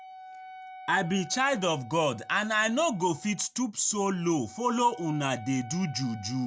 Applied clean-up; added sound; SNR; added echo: none; Wind instrument, woodwind instrument; 18 dB; none.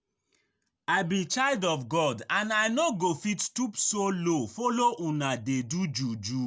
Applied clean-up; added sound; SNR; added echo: none; none; none; none.